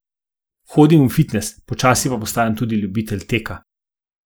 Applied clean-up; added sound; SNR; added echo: neural mask model Resemble Enhance denoiser.